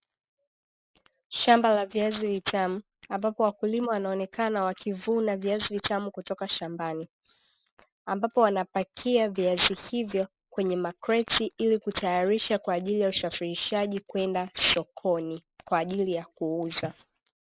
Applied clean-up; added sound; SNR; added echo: neural mask model Resemble Enhance denoiser.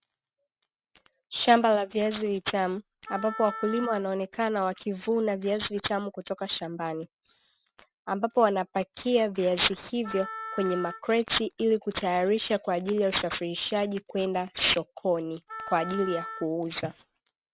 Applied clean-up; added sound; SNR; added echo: none; Wind instrument, woodwind instrument; 12 dB; none.